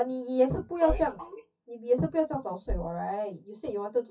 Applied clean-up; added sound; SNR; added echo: classical method WPE with log-MMSE.